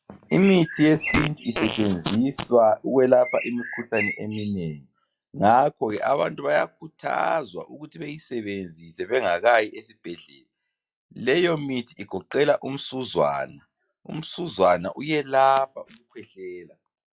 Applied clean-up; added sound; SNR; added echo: classical method log-MMSE.